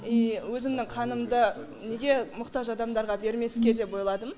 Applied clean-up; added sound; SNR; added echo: none; Brass instrument; 1 dB; none.